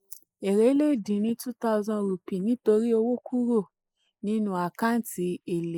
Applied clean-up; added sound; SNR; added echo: neural mask model Resemble Enhance denoiser.